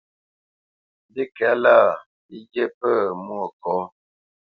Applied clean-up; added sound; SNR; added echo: none; none; none; none.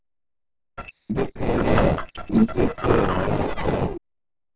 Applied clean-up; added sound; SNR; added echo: neural separator model SepFormer DNS4.